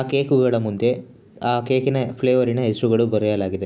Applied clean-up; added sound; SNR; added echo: none; none; none; none.